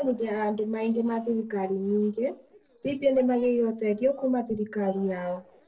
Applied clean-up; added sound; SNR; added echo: neural separator model SepFormer DNS4.